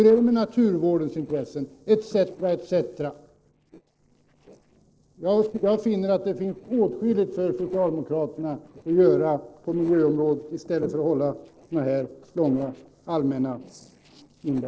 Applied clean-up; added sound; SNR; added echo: neural separator model SepFormer DNS4.